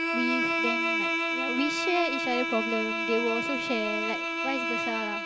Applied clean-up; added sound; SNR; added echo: none; Bowed string instrument; -2 dB; none.